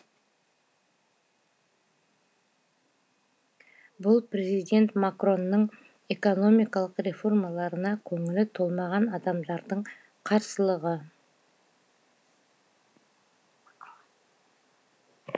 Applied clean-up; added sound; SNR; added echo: none; none; none; none.